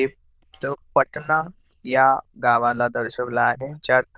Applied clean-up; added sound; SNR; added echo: neural diffusion model UNIVERSE++.